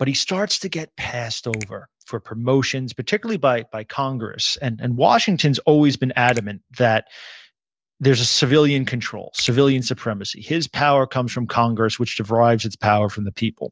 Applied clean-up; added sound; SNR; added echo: neural separator model SepFormer DNS4.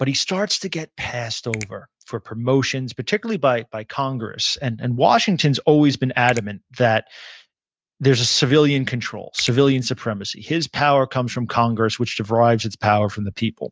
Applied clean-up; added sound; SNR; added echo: neural mask model RNNoise.